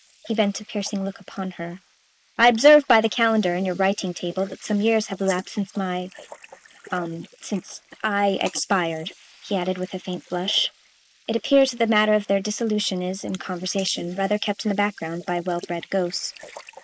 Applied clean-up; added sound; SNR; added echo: neural mask model Resemble Enhance denoiser.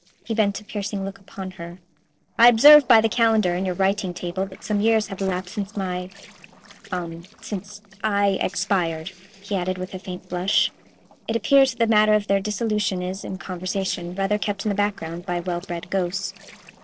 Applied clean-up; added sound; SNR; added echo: neural separator model SepFormer DNS4.